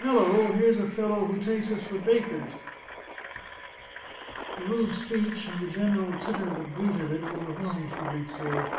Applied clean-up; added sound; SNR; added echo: none; Engine; 11 dB; reverberation time 0.6 s.